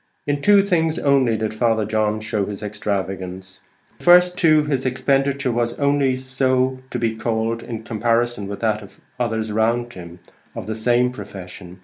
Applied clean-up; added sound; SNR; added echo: none; none; none; none.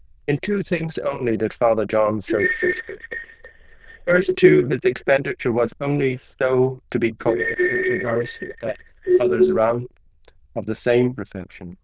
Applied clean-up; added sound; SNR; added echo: neural diffusion model UNIVERSE++.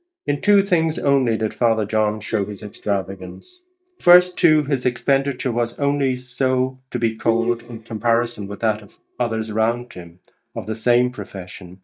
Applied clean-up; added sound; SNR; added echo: neural mask model DeepFilterNet 3.